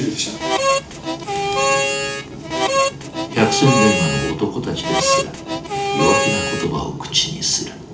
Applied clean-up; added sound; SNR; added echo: none; Harmonica; -2 dB; reverberation time 0.4 s.